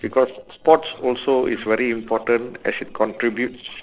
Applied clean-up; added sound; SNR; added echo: neural separator model SepFormer DNS4.